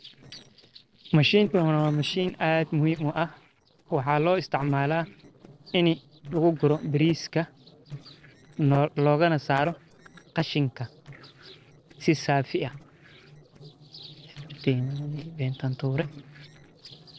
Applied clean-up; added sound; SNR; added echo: neural separator model SepFormer DNS4.